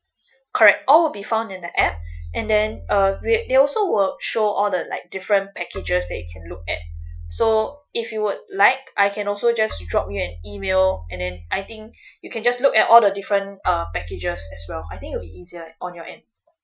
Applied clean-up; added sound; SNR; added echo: classical method Wiener filter.